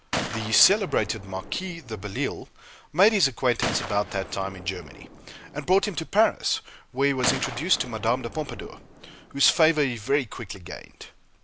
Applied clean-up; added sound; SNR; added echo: none; Gunshot, gunfire; 11 dB; none.